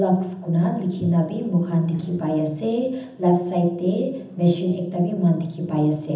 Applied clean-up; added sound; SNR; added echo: none; none; none; reverberation time 0.8 s.